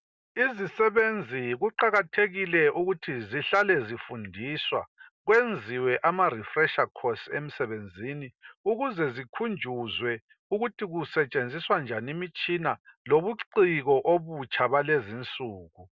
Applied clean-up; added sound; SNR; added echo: none; none; none; none.